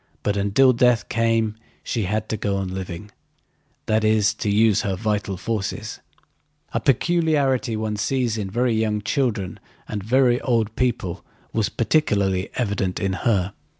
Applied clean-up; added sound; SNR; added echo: none; none; none; none.